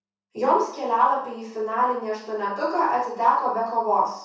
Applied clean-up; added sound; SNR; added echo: none; none; none; reverberation time 0.6 s.